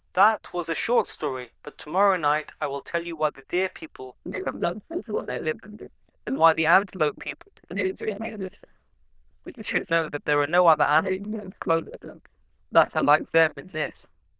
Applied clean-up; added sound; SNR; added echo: neural diffusion model UNIVERSE++.